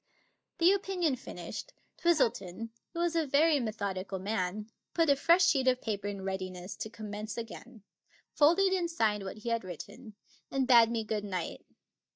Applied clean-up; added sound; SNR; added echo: neural mask model DeepFilterNet 3.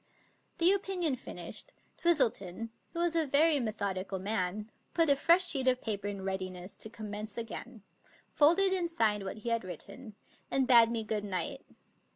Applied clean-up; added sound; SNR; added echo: none; none; none; none.